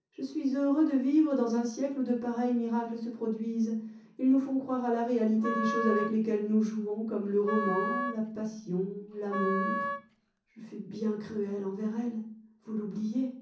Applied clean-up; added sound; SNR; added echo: none; Wind instrument, woodwind instrument; 6 dB; reverberation time 0.6 s.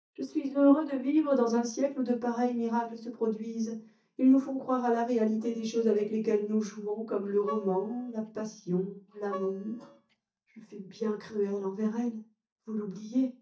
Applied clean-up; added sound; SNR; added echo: neural mask model DeepFilterNet 3.